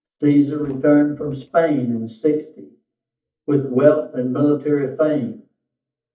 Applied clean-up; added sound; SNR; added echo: neural mask model DeepFilterNet 3.